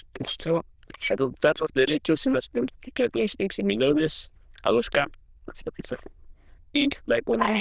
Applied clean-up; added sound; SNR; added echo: neural diffusion model UNIVERSE++.